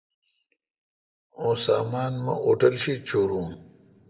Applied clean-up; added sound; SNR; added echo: none; none; none; reverberation time 0.7 s.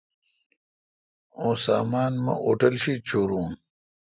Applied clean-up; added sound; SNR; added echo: none; none; none; none.